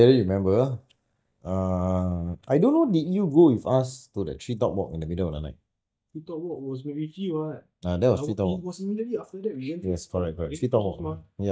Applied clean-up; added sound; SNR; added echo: neural mask model DeepFilterNet 3.